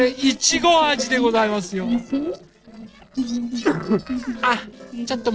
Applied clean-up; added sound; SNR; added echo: neural separator model SepFormer DNS4.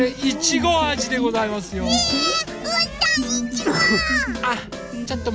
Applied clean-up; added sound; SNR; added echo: none; Sneeze; 5 dB; none.